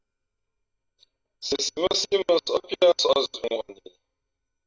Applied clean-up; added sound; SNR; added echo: neural mask model DeepFilterNet 3.